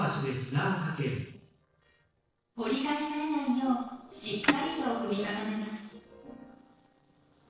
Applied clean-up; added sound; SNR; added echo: neural separator model SepFormer DNS4.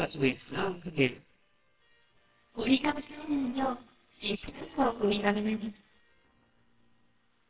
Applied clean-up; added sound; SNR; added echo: neural separator model SepFormer WHAMR!.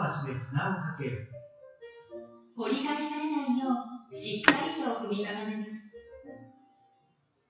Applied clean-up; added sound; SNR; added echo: classical method WPE with log-MMSE.